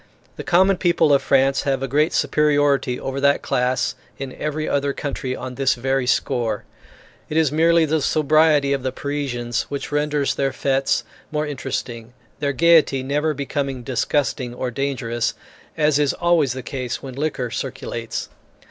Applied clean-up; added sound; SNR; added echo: none; none; none; none.